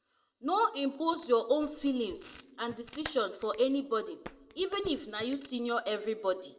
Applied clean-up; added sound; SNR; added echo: none; Clapping; 20 dB; reverberation time 0.4 s.